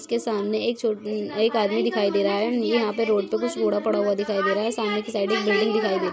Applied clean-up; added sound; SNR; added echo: none; none; none; none.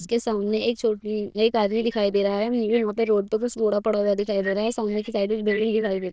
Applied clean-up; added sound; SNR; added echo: neural diffusion model UNIVERSE++.